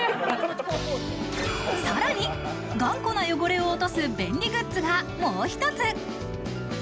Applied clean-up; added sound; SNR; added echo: none; Piano + Mallet percussion; 17 dB; none.